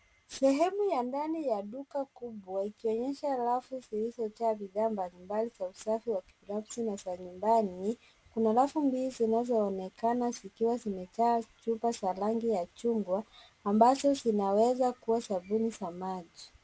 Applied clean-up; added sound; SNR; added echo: none; none; none; none.